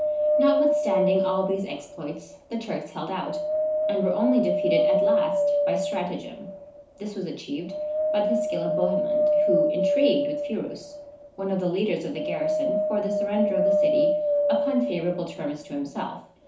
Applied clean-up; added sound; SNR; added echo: none; Wind; -4 dB; reverberation time 0.9 s.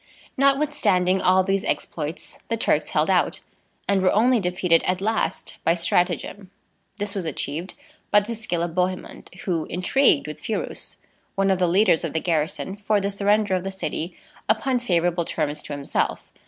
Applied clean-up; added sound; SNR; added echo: none; none; none; none.